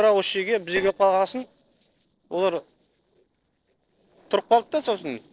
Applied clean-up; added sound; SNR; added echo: neural separator model SepFormer DNS4.